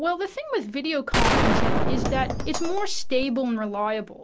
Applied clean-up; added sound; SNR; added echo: none; Gunshot, gunfire; -4 dB; none.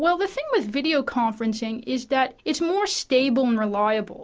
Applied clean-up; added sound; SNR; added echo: none; none; none; none.